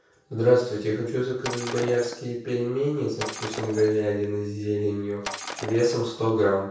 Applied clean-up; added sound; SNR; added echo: none; Shatter; 12 dB; reverberation time 0.6 s.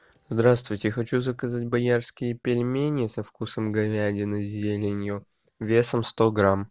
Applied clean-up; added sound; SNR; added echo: none; none; none; none.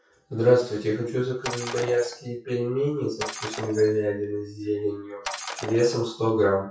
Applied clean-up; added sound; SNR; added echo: classical method WPE with log-MMSE.